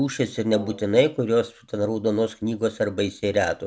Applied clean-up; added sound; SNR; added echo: none; Brass instrument; 19 dB; none.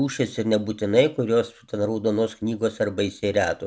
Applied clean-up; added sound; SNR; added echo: none; none; none; none.